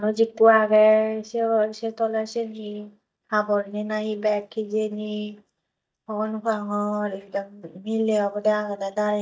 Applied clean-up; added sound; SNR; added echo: neural mask model DeepFilterNet 3.